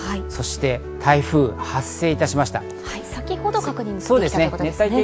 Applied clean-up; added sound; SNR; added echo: none; none; none; none.